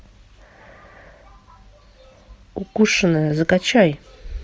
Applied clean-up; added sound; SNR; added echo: none; none; none; none.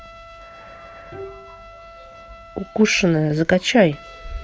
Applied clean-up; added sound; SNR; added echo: none; Bowed string instrument + Trumpet; 19 dB; none.